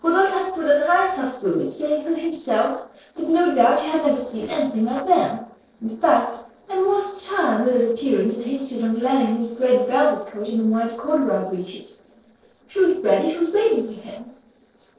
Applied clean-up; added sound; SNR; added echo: neural separator model SepFormer DNS4.